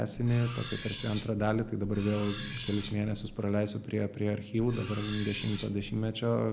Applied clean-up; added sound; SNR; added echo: none; Cutlery, silverware; 3 dB; none.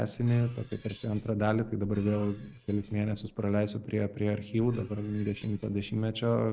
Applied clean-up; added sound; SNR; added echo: neural mask model RNNoise.